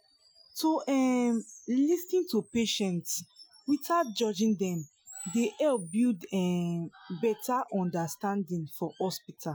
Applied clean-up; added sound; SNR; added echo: classical method Wiener filter.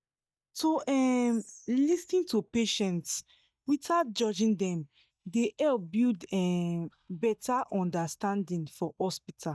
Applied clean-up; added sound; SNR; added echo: neural mask model DeepFilterNet 3.